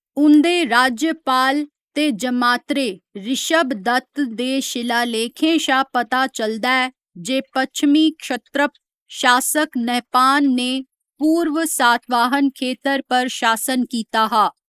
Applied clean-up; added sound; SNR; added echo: neural mask model Resemble Enhance denoiser.